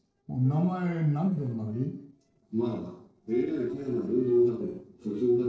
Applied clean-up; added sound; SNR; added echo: neural separator model SepFormer DNS4.